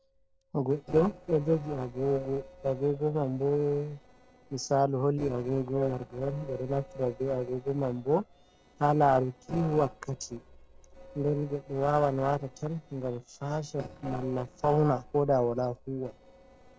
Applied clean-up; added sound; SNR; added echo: neural separator model SepFormer DNS4.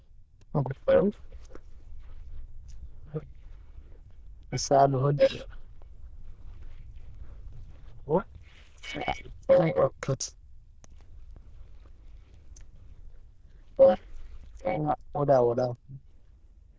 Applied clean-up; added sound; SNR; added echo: neural diffusion model UNIVERSE++.